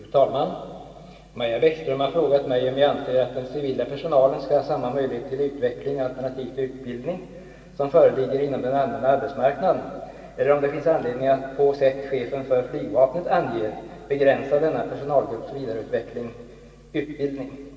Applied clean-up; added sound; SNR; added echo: none; none; none; reverberation time 2.5 s.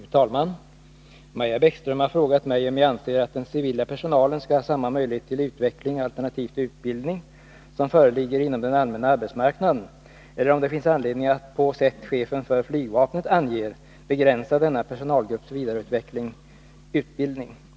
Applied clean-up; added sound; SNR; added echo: none; none; none; none.